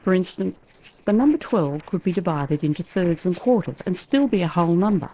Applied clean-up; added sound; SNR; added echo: neural separator model SepFormer DNS4.